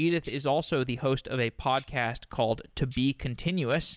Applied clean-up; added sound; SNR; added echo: none; Tambourine; 16 dB; none.